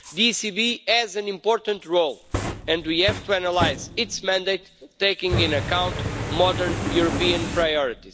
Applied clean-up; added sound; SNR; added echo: none; Fire; 7 dB; none.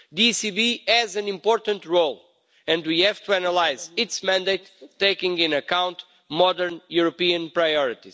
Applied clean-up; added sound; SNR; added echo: none; none; none; none.